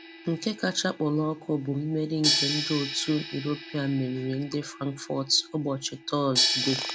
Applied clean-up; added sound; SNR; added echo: none; Crash cymbal; 4 dB; none.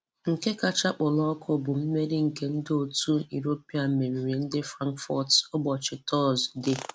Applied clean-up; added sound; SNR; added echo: none; none; none; none.